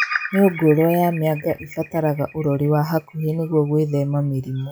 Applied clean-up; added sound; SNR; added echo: classical method log-MMSE.